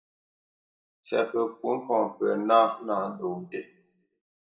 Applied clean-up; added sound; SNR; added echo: none; none; none; reverberation time 0.4 s.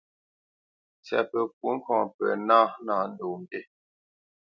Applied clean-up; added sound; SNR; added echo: none; none; none; none.